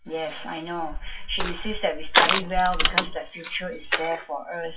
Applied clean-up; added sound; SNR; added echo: classical method WPE with log-MMSE.